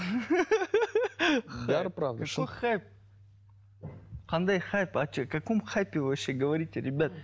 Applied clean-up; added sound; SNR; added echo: none; none; none; none.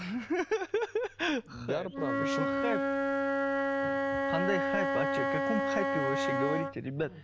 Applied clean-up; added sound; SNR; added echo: none; Wind instrument, woodwind instrument; -3 dB; none.